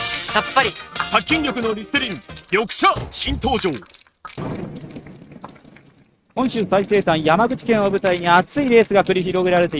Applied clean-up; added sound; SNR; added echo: neural mask model RNNoise.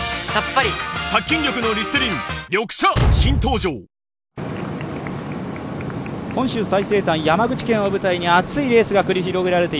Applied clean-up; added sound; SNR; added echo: none; none; none; none.